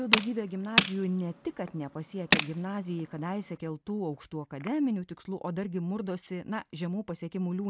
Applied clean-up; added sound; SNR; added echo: none; Tools; -3 dB; none.